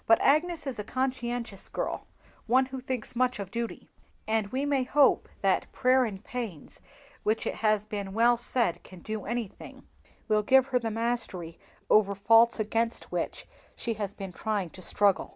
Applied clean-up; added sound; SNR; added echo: none; none; none; none.